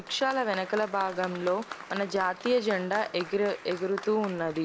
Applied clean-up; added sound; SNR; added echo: none; Applause; 13 dB; none.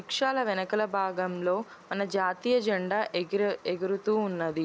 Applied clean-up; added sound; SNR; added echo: none; none; none; none.